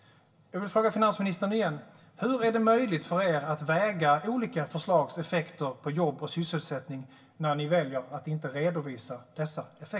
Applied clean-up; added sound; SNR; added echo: none; none; none; reverberation time 0.2 s.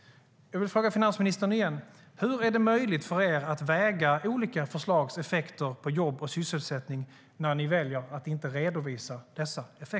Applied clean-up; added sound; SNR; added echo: none; none; none; none.